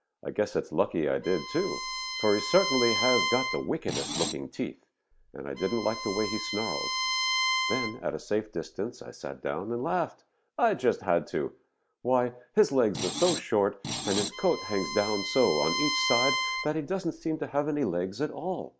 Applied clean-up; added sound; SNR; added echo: none; Bowed string instrument + Screech; 3 dB; none.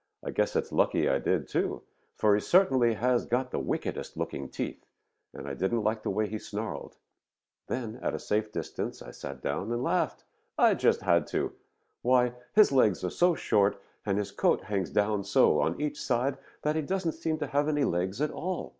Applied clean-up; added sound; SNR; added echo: none; none; none; none.